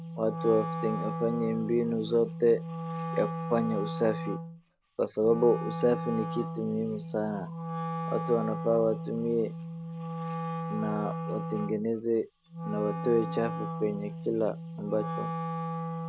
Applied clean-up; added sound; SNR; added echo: none; Wind instrument, woodwind instrument; 5 dB; none.